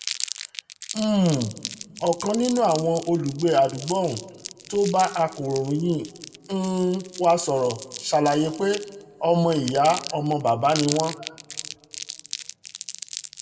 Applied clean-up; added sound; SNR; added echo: none; Crumpling, crinkling; 13 dB; reverberation time 1.0 s.